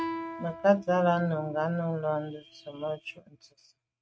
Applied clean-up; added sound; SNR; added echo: neural mask model RNNoise.